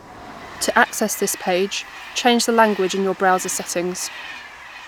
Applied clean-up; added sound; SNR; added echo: none; Train; 15 dB; none.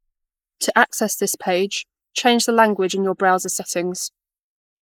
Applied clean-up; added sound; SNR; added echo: neural mask model Resemble Enhance denoiser.